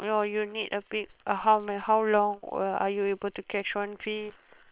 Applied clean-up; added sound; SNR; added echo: neural separator model SepFormer WHAM!.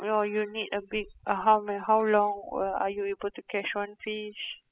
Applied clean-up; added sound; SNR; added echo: classical method spectral subtraction.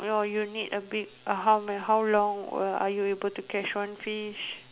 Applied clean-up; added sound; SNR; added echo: none; none; none; none.